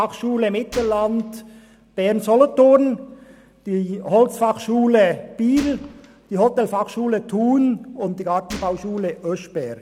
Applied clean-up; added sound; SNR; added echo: none; Gunshot, gunfire; 19 dB; none.